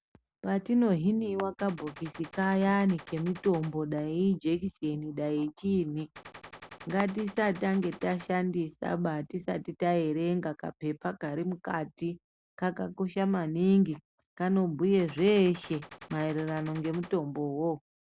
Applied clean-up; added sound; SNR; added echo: none; Gunshot, gunfire; 18 dB; none.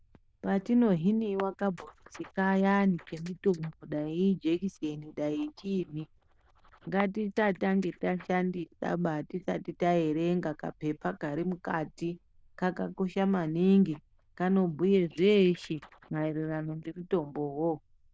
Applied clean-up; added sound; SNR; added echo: neural diffusion model UNIVERSE++.